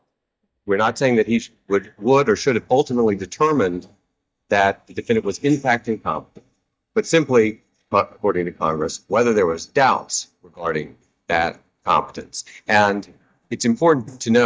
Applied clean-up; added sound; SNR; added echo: neural mask model DeepFilterNet 3.